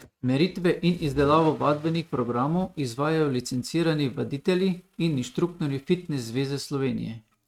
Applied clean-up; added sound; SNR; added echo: neural mask model RNNoise.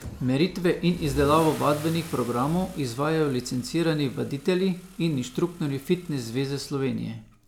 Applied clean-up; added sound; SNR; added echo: none; Engine starting / Accelerating, revving, vroom / Car; 17 dB; none.